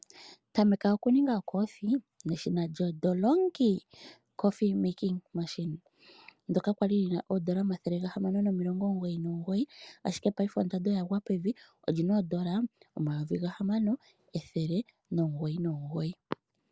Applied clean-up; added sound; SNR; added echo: none; none; none; none.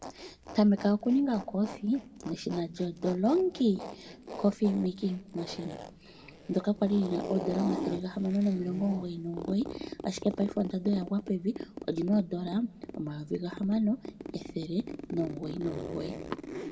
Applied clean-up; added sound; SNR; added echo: none; Zipper (clothing); 11 dB; reverberation time 1.7 s.